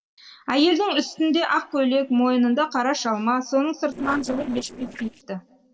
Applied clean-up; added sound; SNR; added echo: neural separator model SepFormer DNS4.